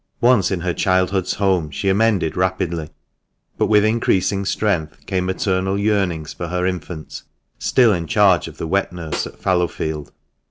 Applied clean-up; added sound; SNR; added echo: none; Snare drum; 14 dB; none.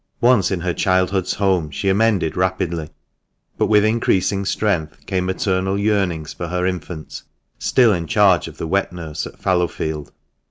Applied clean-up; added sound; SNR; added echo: none; none; none; none.